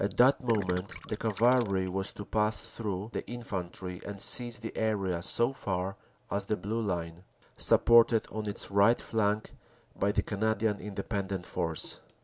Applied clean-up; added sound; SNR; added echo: none; Gurgling; 14 dB; none.